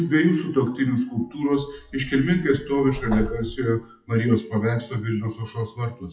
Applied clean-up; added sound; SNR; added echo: classical method WPE with log-MMSE.